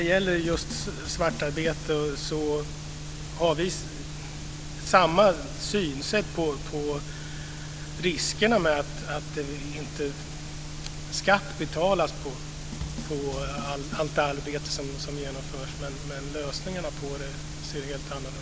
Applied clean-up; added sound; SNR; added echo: none; Drum kit; 13 dB; none.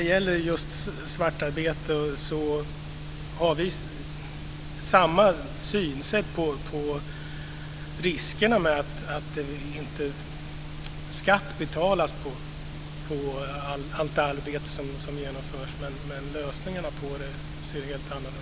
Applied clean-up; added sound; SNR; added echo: none; none; none; none.